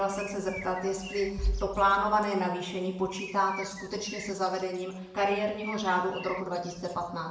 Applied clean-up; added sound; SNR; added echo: none; Bird; 16 dB; reverberation time 0.8 s.